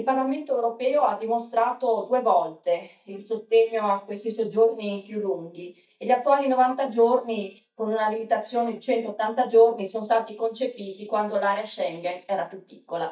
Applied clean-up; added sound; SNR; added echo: neural mask model DeepFilterNet 3.